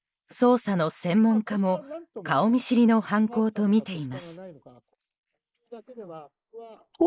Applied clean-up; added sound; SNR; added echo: neural mask model Resemble Enhance denoiser.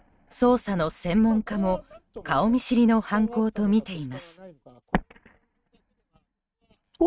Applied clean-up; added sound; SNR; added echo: neural mask model RNNoise.